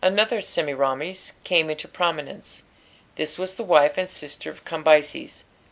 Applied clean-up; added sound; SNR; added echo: none; none; none; none.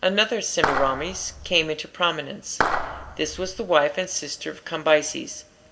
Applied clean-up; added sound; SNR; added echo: none; Clapping; 2 dB; reverberation time 0.7 s.